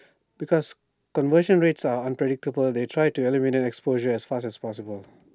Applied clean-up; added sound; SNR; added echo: none; none; none; none.